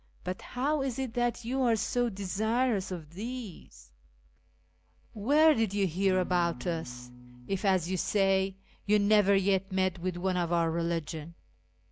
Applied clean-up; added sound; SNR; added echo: none; Acoustic guitar / Strum; 14 dB; none.